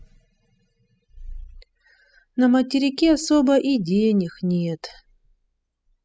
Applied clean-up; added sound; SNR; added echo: classical method spectral subtraction.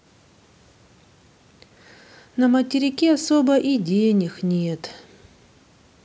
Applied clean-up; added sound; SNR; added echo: none; none; none; none.